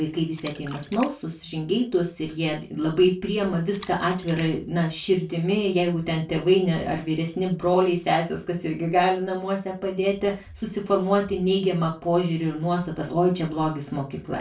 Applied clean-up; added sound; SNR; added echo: none; Splash, splatter; 18 dB; reverberation time 0.2 s.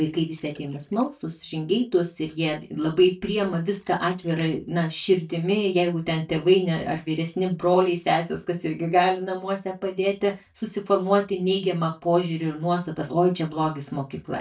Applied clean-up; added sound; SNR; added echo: neural mask model DeepFilterNet 3.